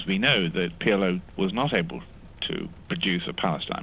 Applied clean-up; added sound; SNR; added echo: none; Engine; 20 dB; none.